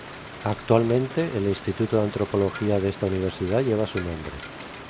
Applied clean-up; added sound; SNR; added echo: none; Rain; 14 dB; none.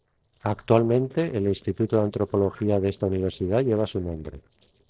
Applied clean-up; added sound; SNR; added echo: neural separator model SepFormer DNS4.